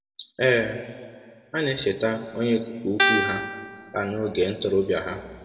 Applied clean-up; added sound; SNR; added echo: none; Guitar; -3 dB; reverberation time 2.0 s.